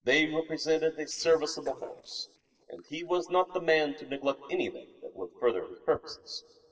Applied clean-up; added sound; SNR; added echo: neural separator model SepFormer DNS4.